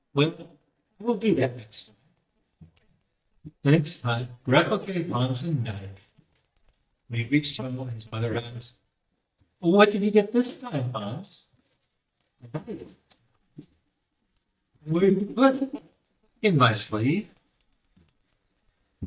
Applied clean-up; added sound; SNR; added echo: neural mask model DeepFilterNet 3.